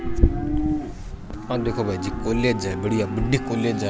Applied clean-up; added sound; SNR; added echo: none; Livestock, farm animals, working animals; 6 dB; none.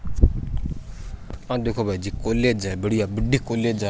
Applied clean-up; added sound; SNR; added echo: none; none; none; none.